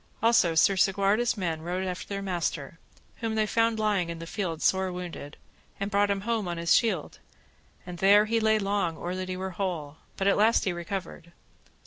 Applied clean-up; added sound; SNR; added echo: none; none; none; none.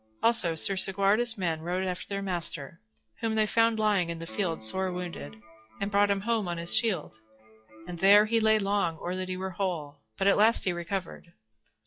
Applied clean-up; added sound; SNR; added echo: classical method log-MMSE.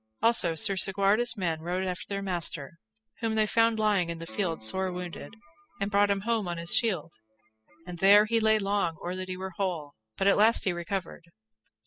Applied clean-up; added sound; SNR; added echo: classical method spectral subtraction.